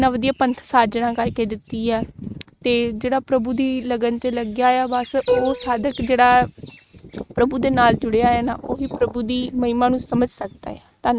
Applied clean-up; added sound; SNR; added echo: neural mask model RNNoise.